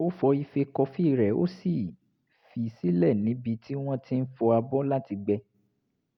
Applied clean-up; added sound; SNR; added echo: none; none; none; none.